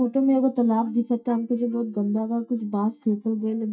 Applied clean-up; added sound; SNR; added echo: neural mask model DeepFilterNet 3.